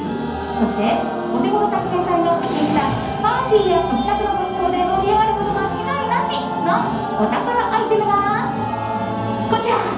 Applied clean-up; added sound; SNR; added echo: none; Wind instrument, woodwind instrument; 14 dB; reverberation time 2.2 s.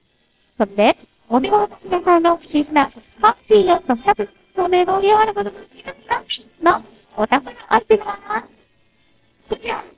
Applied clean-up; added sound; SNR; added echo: neural separator model SepFormer WHAMR!.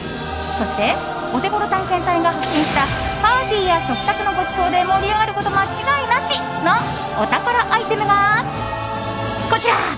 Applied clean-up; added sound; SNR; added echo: none; none; none; none.